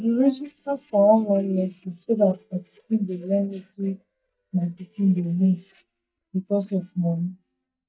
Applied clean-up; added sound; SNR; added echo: neural mask model DeepFilterNet 3.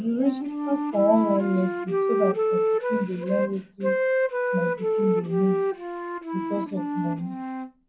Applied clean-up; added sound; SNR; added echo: none; Wind instrument, woodwind instrument; -1 dB; reverberation time 0.4 s.